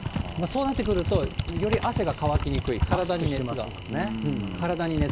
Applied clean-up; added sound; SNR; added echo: none; Typing; 3 dB; none.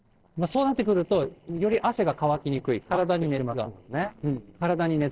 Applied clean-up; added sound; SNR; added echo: neural separator model SepFormer DNS4.